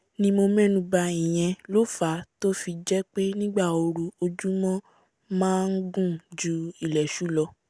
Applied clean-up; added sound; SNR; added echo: none; none; none; none.